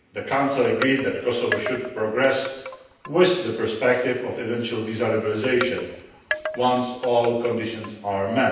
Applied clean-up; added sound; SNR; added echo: none; Wind chime; 10 dB; reverberation time 0.9 s.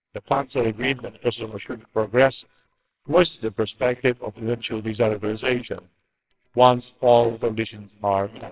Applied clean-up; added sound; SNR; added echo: neural separator model SepFormer WHAMR!.